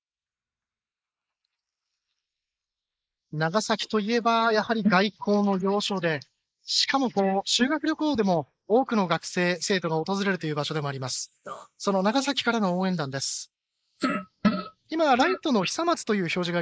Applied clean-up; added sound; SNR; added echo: neural mask model Resemble Enhance denoiser.